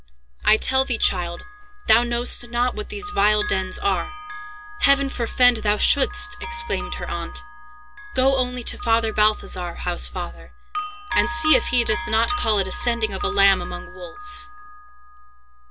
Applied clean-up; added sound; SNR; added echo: none; Bell; 12 dB; none.